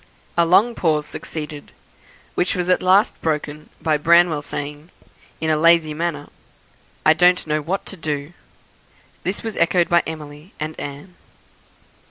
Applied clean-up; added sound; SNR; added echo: none; none; none; none.